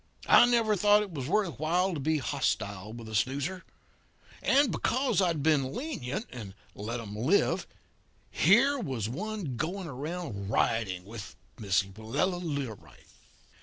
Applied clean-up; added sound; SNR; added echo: none; none; none; none.